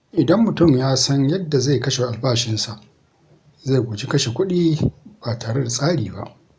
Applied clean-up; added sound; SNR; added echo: none; none; none; none.